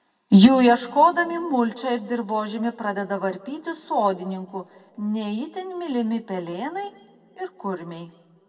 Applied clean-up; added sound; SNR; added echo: none; none; none; reverberation time 1.2 s.